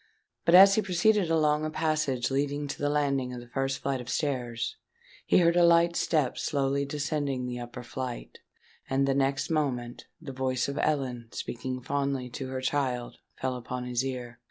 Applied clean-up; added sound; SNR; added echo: none; none; none; none.